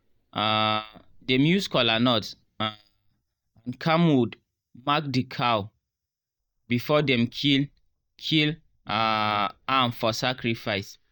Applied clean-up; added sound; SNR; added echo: neural mask model DeepFilterNet 3.